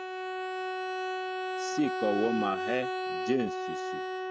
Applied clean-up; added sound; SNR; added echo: neural mask model RNNoise.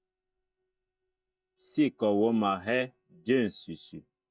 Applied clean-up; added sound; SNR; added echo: neural mask model DeepFilterNet 3.